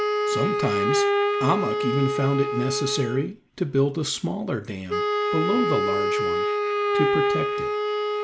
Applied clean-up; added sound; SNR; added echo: none; Wind instrument, woodwind instrument; -2 dB; none.